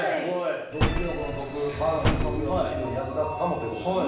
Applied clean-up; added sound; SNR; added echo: none; Slam; 2 dB; reverberation time 0.9 s.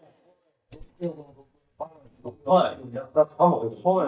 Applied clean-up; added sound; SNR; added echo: neural mask model DeepFilterNet 3.